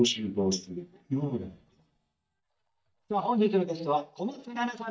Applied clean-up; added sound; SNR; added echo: neural mask model DeepFilterNet 3.